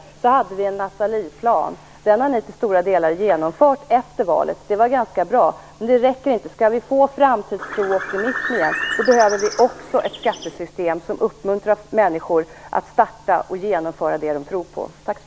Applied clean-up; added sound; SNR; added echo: none; Bird; 8 dB; none.